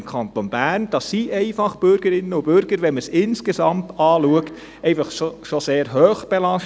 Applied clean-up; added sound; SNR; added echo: none; none; none; none.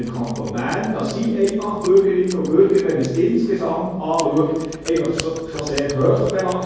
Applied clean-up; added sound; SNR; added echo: none; Scissors; 18 dB; reverberation time 1.3 s.